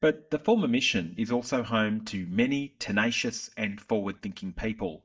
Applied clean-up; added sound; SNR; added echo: neural mask model DeepFilterNet 3.